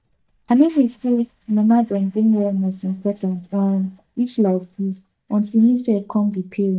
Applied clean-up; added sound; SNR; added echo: neural mask model DeepFilterNet 3.